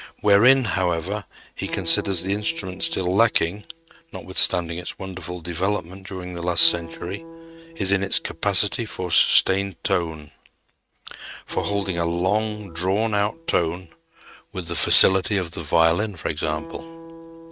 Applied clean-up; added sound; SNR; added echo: neural mask model RNNoise.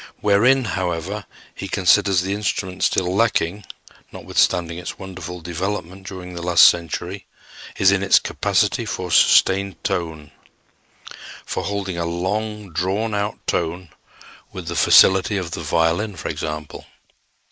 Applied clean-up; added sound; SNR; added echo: neural mask model Resemble Enhance denoiser.